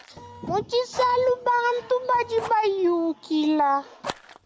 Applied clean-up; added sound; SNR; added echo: none; Printer + Fire; 18 dB; none.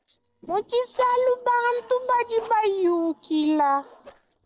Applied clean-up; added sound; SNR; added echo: neural separator model SepFormer DNS4.